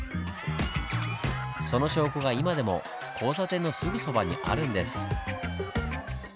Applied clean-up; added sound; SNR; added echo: none; Crowd; 11 dB; none.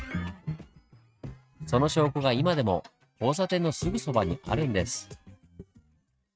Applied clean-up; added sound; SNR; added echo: neural mask model RNNoise.